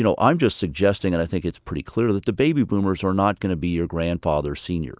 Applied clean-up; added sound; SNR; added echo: none; none; none; none.